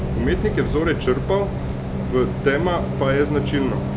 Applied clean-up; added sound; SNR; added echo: none; Bus; 2 dB; none.